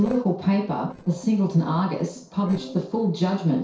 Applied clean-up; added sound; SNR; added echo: neural separator model SepFormer DNS4.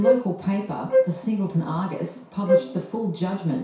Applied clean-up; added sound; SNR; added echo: none; Wind instrument, woodwind instrument; -2 dB; reverberation time 0.6 s.